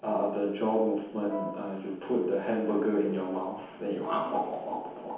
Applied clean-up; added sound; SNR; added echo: none; Wind instrument, woodwind instrument; 9 dB; reverberation time 1.0 s.